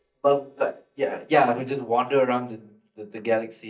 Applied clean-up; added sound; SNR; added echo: neural mask model DeepFilterNet 3.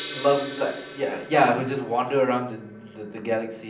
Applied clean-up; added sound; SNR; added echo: none; Gong; 13 dB; reverberation time 0.6 s.